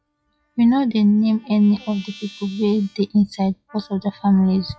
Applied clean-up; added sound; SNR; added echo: classical method log-MMSE.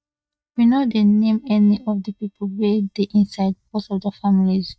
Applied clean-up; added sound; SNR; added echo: neural mask model DeepFilterNet 3.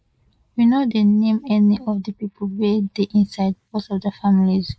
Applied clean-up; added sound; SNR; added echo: neural mask model Resemble Enhance denoiser.